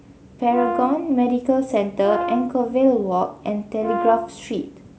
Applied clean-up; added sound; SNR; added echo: none; Brass instrument; 8 dB; none.